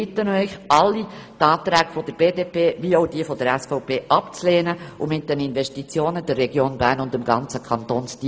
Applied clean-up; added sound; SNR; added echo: none; none; none; none.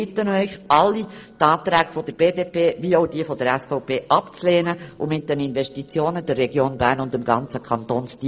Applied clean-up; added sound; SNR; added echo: neural separator model SepFormer DNS4.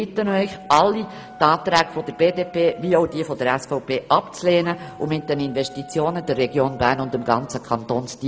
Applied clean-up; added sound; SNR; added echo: none; Dog; 20 dB; none.